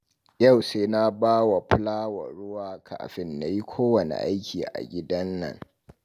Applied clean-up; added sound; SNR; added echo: none; none; none; none.